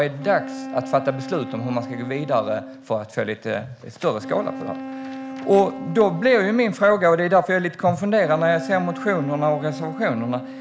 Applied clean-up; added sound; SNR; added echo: none; Wind instrument, woodwind instrument; 12 dB; none.